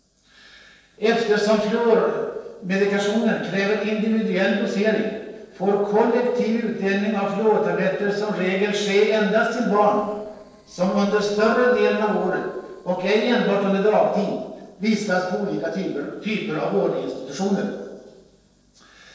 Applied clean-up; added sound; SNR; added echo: neural separator model SepFormer DNS4.